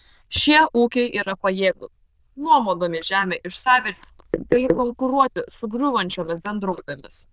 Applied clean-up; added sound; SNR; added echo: neural diffusion model UNIVERSE++.